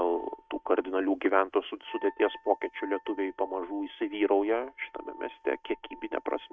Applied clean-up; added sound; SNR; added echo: neural mask model RNNoise.